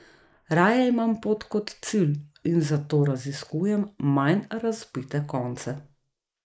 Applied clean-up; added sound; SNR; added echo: neural mask model Resemble Enhance denoiser.